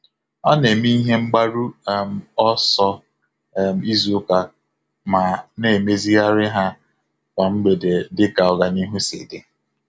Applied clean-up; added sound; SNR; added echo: none; none; none; none.